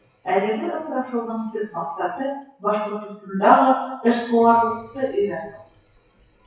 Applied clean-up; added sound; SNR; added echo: classical method WPE with log-MMSE.